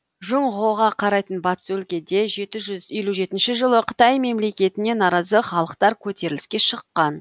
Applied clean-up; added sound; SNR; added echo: none; none; none; none.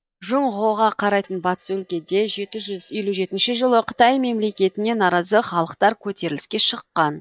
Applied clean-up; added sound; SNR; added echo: neural mask model DeepFilterNet 3.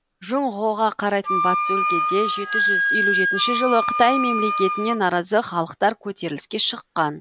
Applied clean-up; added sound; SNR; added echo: none; Wind instrument, woodwind instrument; 1 dB; none.